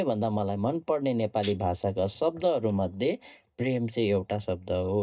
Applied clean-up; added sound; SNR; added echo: neural mask model DeepFilterNet 3.